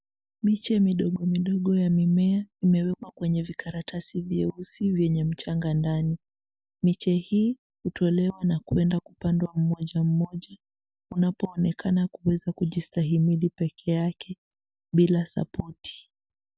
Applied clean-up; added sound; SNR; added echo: none; none; none; none.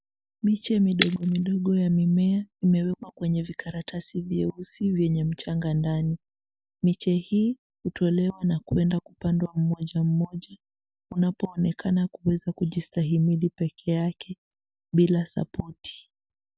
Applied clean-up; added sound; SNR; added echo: none; Shatter; 12 dB; none.